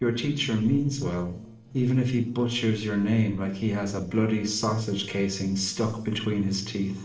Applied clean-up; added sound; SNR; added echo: neural separator model SepFormer DNS4.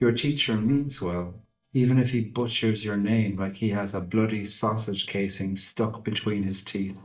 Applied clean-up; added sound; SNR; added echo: neural mask model DeepFilterNet 3.